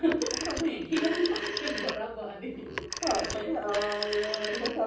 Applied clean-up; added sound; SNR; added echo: none; Telephone; 5 dB; reverberation time 0.6 s.